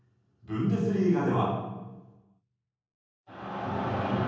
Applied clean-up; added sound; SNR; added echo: none; none; none; reverberation time 1.3 s.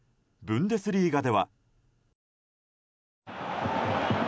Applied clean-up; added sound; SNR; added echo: none; none; none; none.